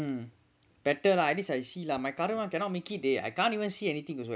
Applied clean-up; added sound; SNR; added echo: none; none; none; none.